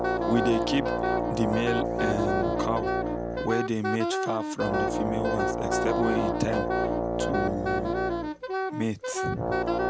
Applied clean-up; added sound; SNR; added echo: none; Brass instrument + Wind instrument, woodwind instrument; -4 dB; none.